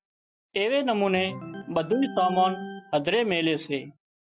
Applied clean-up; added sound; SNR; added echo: none; Organ; 15 dB; none.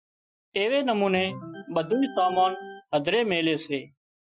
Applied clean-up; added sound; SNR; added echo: classical method Wiener filter.